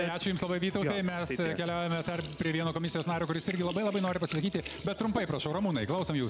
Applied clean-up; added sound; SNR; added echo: none; Sink (filling or washing); 11 dB; none.